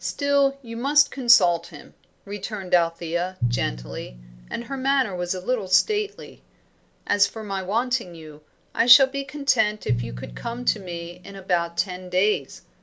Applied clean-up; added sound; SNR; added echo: none; Drum; 11 dB; none.